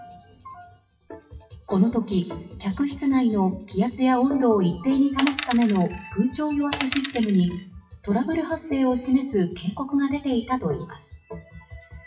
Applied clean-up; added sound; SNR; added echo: classical method WPE with log-MMSE.